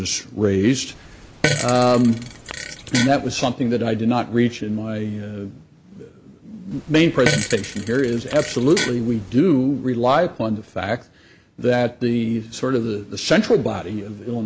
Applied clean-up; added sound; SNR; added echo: none; Fart; 7 dB; none.